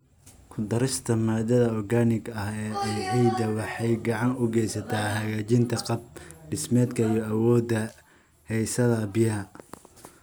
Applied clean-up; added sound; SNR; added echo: none; none; none; none.